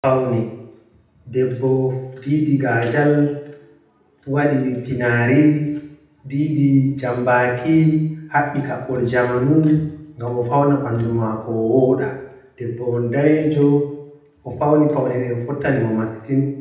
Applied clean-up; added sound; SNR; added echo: none; none; none; reverberation time 0.8 s.